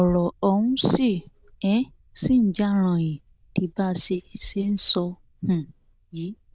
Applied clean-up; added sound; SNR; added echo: neural diffusion model UNIVERSE++.